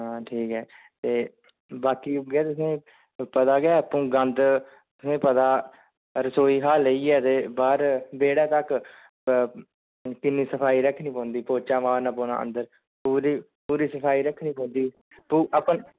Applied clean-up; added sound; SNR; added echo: none; none; none; none.